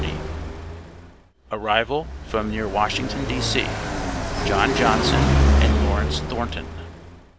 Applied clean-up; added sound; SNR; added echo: none; Car passing by; -3 dB; none.